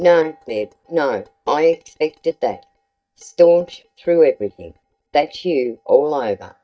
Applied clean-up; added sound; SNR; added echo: neural mask model DeepFilterNet 3.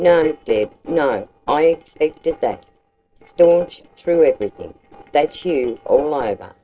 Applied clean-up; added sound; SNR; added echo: neural separator model SepFormer DNS4.